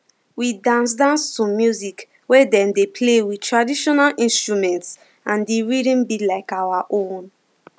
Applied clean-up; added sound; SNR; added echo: none; none; none; none.